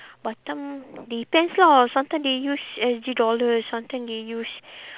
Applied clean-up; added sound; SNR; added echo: none; none; none; none.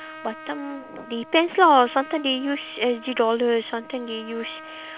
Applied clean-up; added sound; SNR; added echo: none; Trumpet; 18 dB; none.